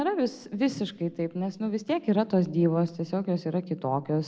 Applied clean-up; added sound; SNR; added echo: none; none; none; none.